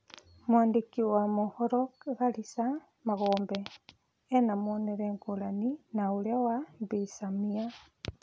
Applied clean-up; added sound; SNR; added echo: none; none; none; none.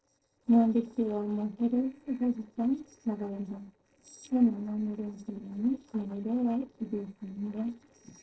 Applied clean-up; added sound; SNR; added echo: neural separator model SepFormer DNS4.